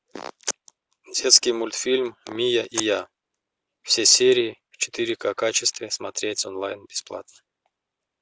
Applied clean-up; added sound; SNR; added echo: none; none; none; none.